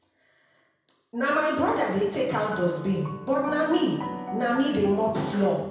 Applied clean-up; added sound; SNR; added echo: none; Piano; 11 dB; reverberation time 0.9 s.